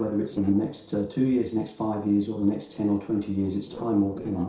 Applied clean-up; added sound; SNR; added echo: neural separator model SepFormer DNS4.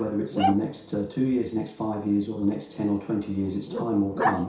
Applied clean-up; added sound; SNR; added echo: none; Growling; 6 dB; reverberation time 0.6 s.